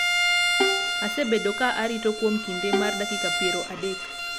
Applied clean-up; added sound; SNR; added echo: none; Bowed string instrument + Bowed string instrument; -2 dB; none.